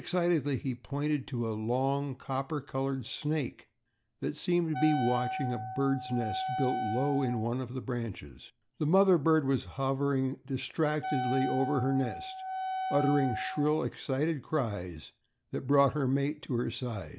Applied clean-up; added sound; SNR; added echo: none; Wind instrument, woodwind instrument; 5 dB; none.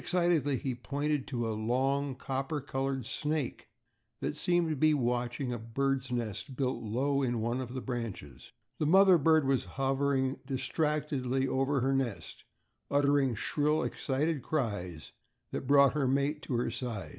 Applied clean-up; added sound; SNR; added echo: none; none; none; none.